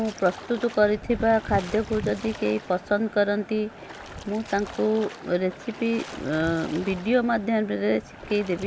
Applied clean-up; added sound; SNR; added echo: none; Splash, splatter; 18 dB; none.